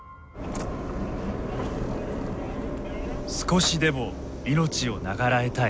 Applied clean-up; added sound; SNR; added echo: none; none; none; none.